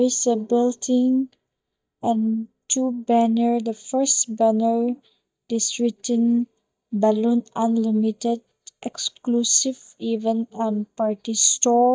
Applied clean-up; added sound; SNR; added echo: neural mask model DeepFilterNet 3.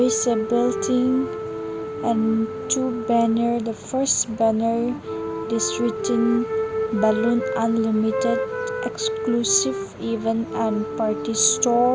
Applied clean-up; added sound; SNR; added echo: none; Wind instrument, woodwind instrument + Wind instrument, woodwind instrument; 6 dB; none.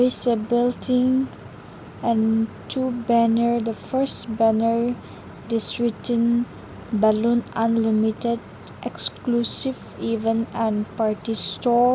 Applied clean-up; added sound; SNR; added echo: none; none; none; none.